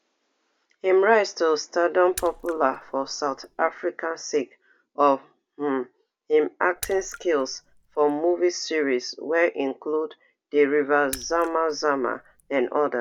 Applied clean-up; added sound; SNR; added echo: none; Raindrop / Splash, splatter; 19 dB; none.